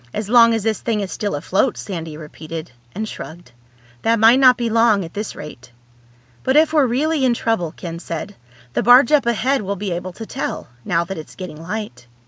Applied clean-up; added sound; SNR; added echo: none; none; none; none.